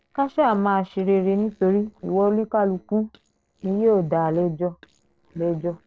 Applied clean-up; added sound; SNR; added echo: neural separator model SepFormer DNS4.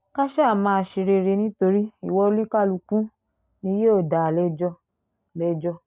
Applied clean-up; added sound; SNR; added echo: none; none; none; none.